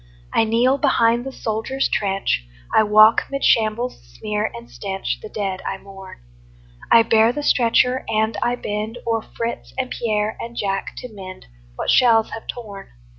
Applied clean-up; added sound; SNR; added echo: none; none; none; none.